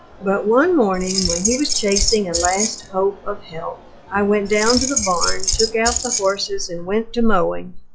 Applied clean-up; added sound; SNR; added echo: classical method log-MMSE.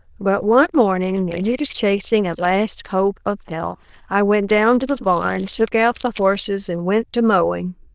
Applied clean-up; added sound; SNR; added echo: neural diffusion model UNIVERSE++.